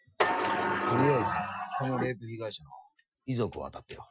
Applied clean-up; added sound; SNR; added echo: classical method Wiener filter.